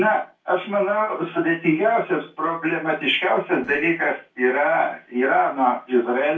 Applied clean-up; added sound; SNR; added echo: neural separator model SepFormer DNS4.